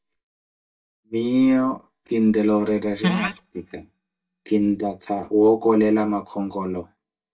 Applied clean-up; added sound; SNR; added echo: neural mask model DeepFilterNet 3.